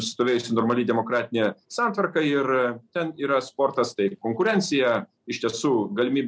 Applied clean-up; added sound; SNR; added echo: none; none; none; none.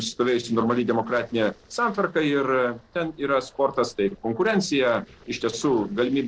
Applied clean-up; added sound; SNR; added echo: neural separator model SepFormer DNS4.